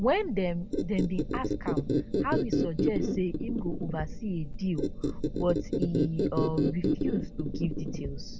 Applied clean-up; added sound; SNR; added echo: none; Squeak; -2 dB; none.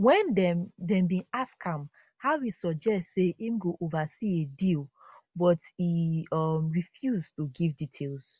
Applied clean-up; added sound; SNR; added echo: none; none; none; none.